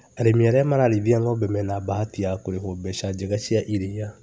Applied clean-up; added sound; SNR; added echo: none; none; none; none.